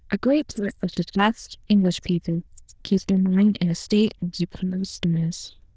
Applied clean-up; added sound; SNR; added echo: neural diffusion model UNIVERSE++.